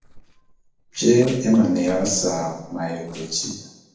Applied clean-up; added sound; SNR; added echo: neural separator model SepFormer DNS4.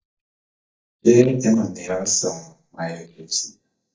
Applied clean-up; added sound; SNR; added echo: neural mask model DeepFilterNet 3.